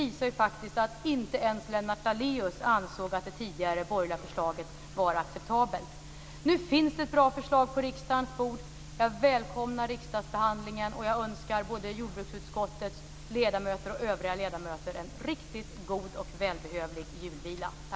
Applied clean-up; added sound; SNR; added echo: none; none; none; none.